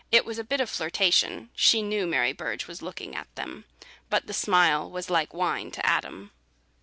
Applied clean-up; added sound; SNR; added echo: none; none; none; none.